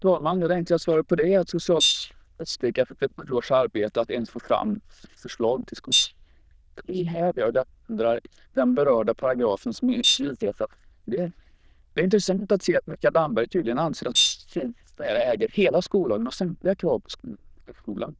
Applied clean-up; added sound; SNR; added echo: neural diffusion model UNIVERSE++.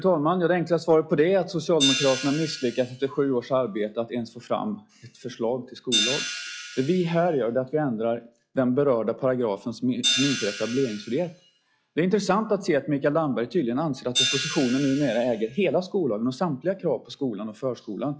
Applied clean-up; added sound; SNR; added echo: classical method log-MMSE.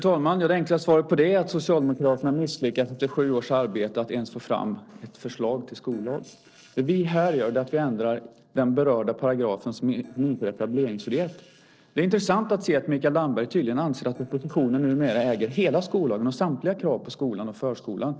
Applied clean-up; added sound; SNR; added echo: neural separator model SepFormer DNS4.